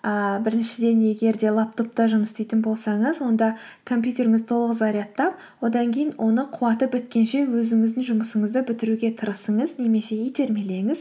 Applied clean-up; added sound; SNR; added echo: none; none; none; none.